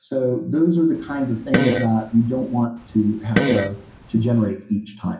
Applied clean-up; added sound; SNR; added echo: none; Fart; 4 dB; reverberation time 0.5 s.